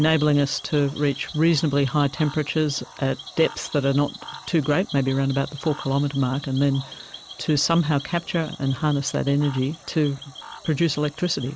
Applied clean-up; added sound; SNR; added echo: none; Cricket / Frog; 17 dB; none.